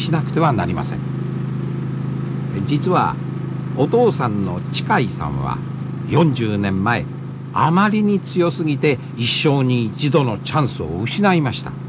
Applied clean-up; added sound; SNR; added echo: none; none; none; none.